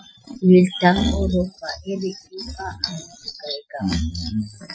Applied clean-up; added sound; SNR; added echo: classical method Wiener filter.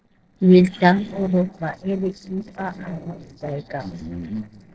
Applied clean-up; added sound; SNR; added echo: neural separator model SepFormer DNS4.